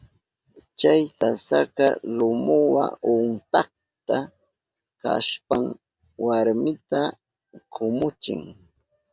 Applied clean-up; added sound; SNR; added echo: none; none; none; none.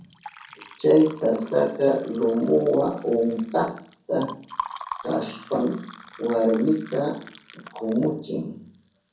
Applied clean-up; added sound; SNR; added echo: none; Liquid; 17 dB; reverberation time 0.6 s.